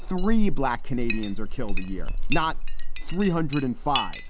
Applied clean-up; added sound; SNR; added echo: none; Chink, clink; -5 dB; none.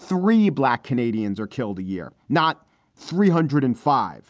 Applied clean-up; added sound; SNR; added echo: none; none; none; none.